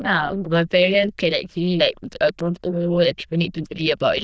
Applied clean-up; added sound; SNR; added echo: neural diffusion model UNIVERSE++.